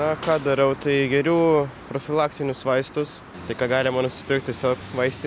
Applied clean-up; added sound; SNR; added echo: none; Snare drum; 19 dB; none.